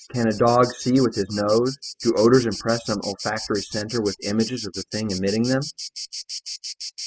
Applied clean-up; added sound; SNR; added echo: classical method spectral subtraction.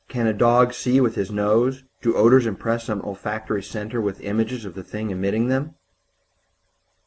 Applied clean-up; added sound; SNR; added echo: none; none; none; none.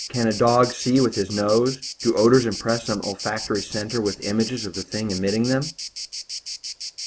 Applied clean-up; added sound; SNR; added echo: none; Insect; 11 dB; none.